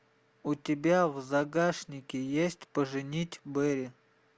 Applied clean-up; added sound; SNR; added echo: none; none; none; none.